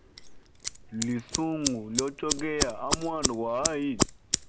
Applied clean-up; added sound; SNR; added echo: none; Scissors; 0 dB; none.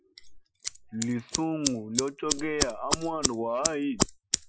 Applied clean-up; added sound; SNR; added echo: classical method Wiener filter.